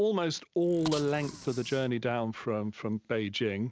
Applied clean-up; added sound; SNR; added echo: none; Bicycle; 15 dB; none.